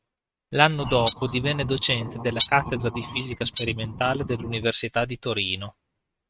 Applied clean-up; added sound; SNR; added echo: neural mask model RNNoise.